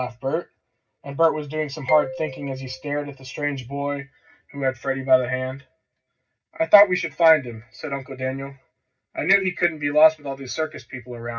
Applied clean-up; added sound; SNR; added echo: none; Marimba, xylophone; 14 dB; reverberation time 0.4 s.